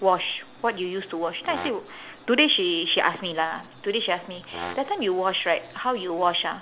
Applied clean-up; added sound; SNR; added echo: none; Brass instrument; 14 dB; none.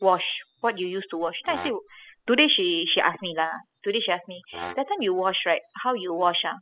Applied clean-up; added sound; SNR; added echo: classical method spectral subtraction.